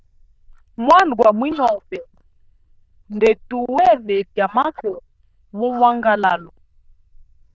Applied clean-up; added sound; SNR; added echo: neural diffusion model UNIVERSE++.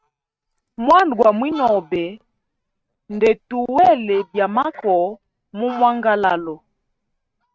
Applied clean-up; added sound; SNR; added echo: neural mask model RNNoise.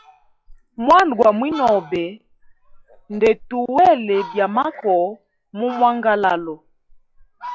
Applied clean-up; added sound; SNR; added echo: classical method log-MMSE.